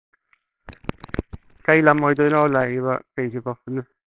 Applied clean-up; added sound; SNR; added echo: neural separator model SepFormer WHAMR!.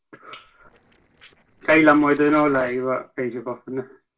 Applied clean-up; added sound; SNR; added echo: neural separator model SepFormer DNS4.